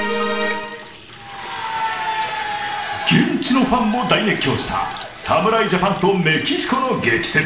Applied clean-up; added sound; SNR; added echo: none; Water tap, faucet; 18 dB; reverberation time 0.7 s.